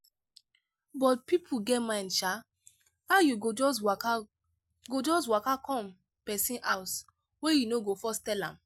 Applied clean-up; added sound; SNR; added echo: none; none; none; none.